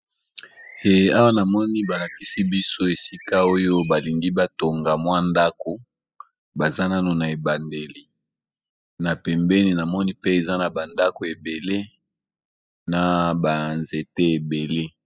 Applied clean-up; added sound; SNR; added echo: classical method spectral subtraction.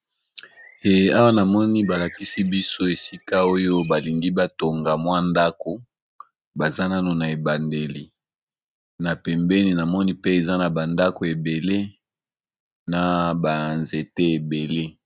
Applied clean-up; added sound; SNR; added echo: neural mask model RNNoise.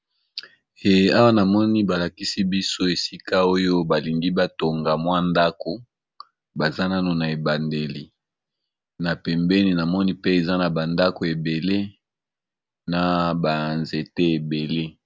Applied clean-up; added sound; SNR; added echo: none; none; none; none.